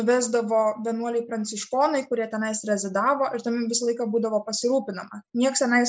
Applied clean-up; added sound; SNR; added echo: none; none; none; none.